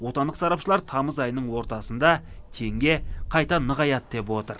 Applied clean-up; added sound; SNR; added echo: none; none; none; none.